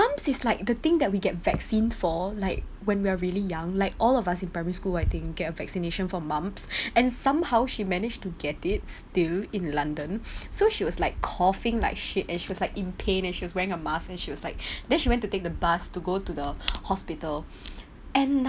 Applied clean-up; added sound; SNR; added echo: none; none; none; none.